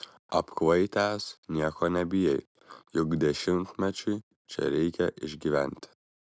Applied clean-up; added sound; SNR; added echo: none; none; none; none.